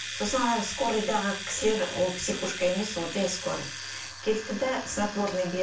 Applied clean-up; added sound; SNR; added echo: none; Domestic sounds, home sounds; 9 dB; reverberation time 0.3 s.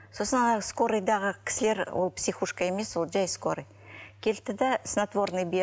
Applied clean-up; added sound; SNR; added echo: none; none; none; none.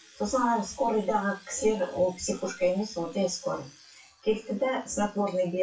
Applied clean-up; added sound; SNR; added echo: classical method WPE with log-MMSE.